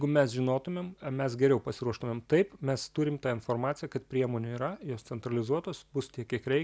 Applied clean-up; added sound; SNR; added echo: none; none; none; none.